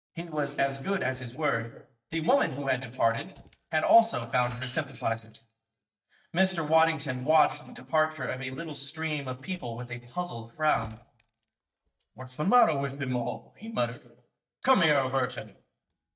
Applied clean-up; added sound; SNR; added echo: neural mask model DeepFilterNet 3.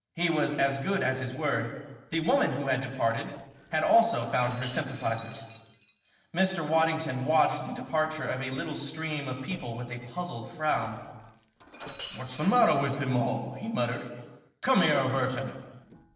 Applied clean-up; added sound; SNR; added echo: neural separator model SepFormer DNS4.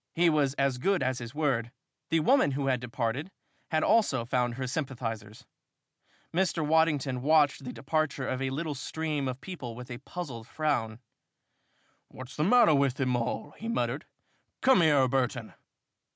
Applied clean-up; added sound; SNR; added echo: none; none; none; none.